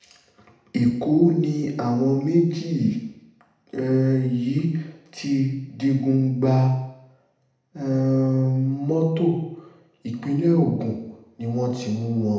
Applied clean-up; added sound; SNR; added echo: none; none; none; reverberation time 0.8 s.